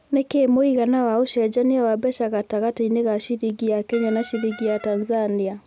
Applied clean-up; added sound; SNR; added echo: none; Brass instrument; 19 dB; none.